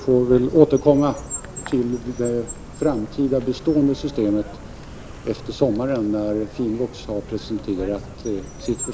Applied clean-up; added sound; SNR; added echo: none; Car; 14 dB; none.